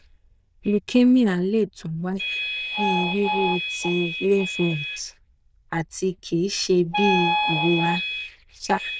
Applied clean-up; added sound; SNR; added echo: neural diffusion model UNIVERSE++.